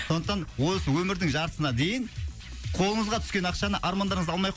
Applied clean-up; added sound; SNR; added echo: none; none; none; none.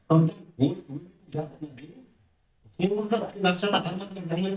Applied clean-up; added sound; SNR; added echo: neural mask model DeepFilterNet 3.